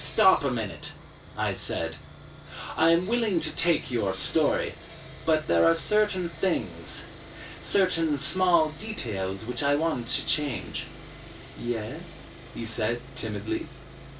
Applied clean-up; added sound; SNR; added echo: none; Sawing; 16 dB; reverberation time 0.2 s.